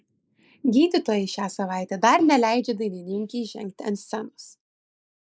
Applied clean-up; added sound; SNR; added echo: neural mask model Resemble Enhance denoiser.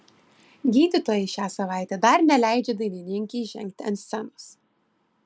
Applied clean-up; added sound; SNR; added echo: none; none; none; none.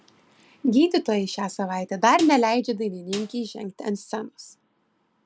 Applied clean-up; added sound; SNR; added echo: none; Snare drum; 18 dB; none.